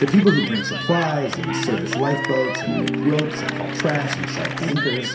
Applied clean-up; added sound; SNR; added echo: none; Cheering / Clapping; 7 dB; reverberation time 0.7 s.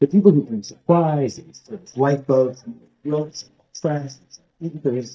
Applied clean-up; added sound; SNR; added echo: neural mask model DeepFilterNet 3.